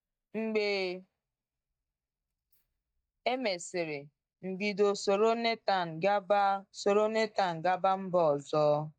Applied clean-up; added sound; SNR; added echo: neural mask model DeepFilterNet 3.